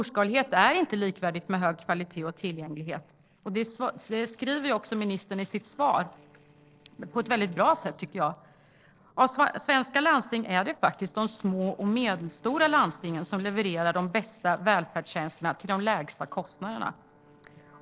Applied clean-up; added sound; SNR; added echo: neural separator model SepFormer DNS4.